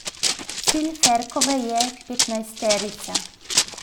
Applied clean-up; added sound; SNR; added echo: none; Run; -1 dB; none.